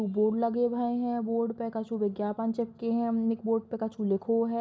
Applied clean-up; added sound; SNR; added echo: none; none; none; reverberation time 2.0 s.